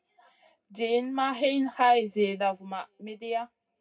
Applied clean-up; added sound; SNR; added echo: none; none; none; reverberation time 0.2 s.